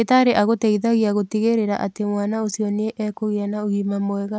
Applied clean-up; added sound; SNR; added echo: none; none; none; none.